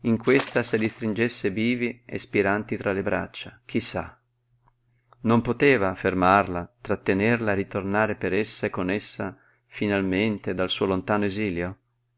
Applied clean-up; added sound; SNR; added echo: none; Water / Splash, splatter; 14 dB; none.